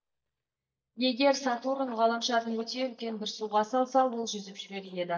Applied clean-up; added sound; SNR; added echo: neural mask model DeepFilterNet 3.